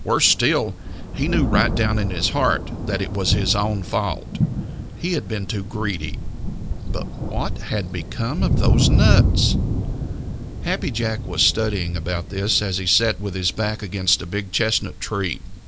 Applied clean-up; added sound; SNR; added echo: none; Thunder; 0 dB; none.